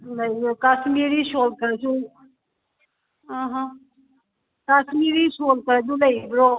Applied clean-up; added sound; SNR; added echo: none; none; none; none.